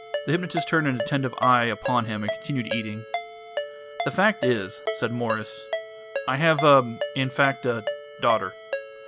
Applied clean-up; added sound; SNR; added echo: none; Ringtone; 8 dB; none.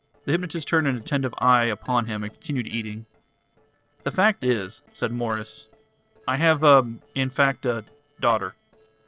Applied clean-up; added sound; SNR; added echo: neural separator model SepFormer DNS4.